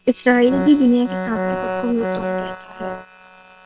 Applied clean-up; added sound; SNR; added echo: neural separator model SepFormer WHAM!.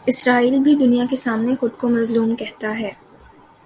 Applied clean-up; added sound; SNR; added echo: none; none; none; none.